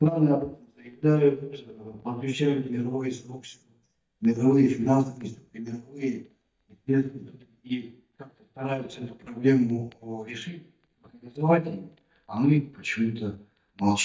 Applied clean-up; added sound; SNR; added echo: neural mask model DeepFilterNet 3.